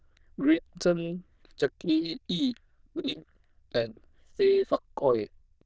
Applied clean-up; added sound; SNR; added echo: neural diffusion model UNIVERSE++.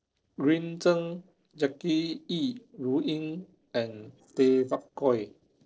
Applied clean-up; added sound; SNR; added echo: neural separator model SepFormer DNS4.